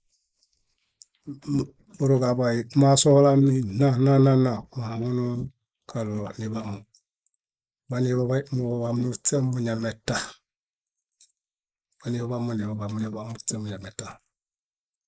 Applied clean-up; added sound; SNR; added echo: neural mask model Resemble Enhance denoiser.